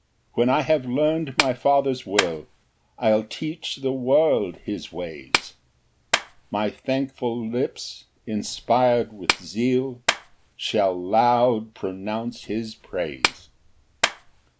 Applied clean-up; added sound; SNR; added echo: none; Clapping; 8 dB; none.